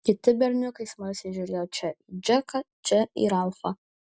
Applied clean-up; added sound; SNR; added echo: none; none; none; none.